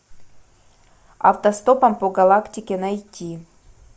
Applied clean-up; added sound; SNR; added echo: none; none; none; none.